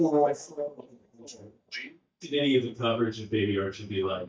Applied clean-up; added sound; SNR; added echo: neural mask model DeepFilterNet 3.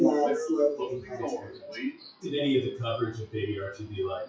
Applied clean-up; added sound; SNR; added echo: classical method WPE with log-MMSE.